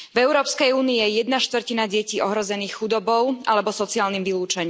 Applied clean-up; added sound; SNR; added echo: none; none; none; none.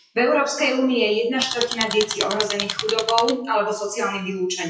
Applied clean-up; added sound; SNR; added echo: classical method WPE with log-MMSE.